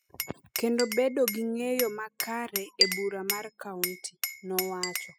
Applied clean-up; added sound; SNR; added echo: classical method spectral subtraction.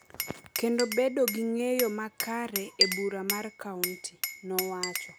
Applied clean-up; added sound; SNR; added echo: none; Glass; 4 dB; none.